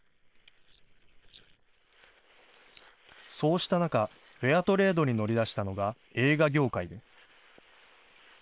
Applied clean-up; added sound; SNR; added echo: neural separator model SepFormer WHAM!.